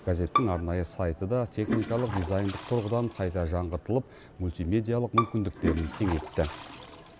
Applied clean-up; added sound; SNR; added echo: none; Bowed string instrument + Toilet flush; 7 dB; none.